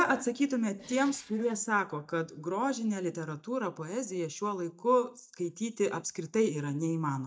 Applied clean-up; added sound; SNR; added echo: neural mask model DeepFilterNet 3.